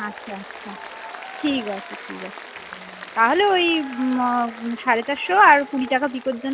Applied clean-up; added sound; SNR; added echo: none; Applause; 15 dB; none.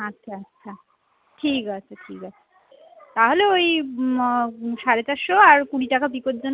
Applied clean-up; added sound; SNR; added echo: none; none; none; none.